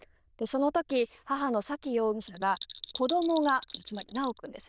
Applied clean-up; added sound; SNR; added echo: neural diffusion model UNIVERSE++.